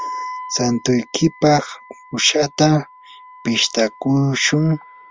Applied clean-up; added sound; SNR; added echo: none; Wind instrument, woodwind instrument; 17 dB; none.